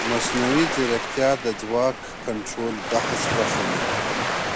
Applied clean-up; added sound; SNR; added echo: none; Waves, surf; 1 dB; none.